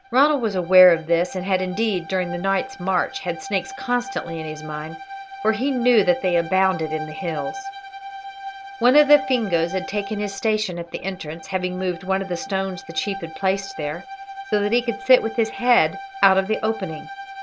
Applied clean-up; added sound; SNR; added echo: none; Bowed string instrument; 13 dB; none.